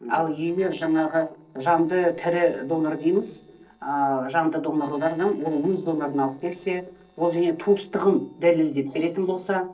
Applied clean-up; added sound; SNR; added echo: neural separator model SepFormer DNS4.